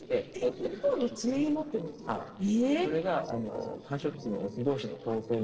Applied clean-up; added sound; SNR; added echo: neural separator model SepFormer DNS4.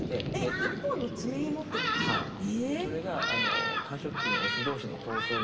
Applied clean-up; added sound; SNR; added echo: none; Thunderstorm; -1 dB; reverberation time 2.6 s.